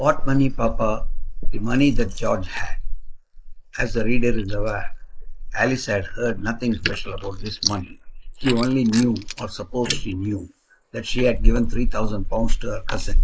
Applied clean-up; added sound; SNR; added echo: neural mask model Resemble Enhance denoiser.